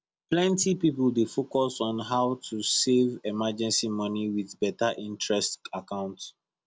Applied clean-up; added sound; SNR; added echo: none; none; none; none.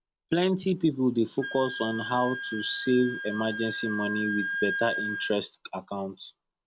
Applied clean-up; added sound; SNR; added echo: none; Wind instrument, woodwind instrument; 8 dB; none.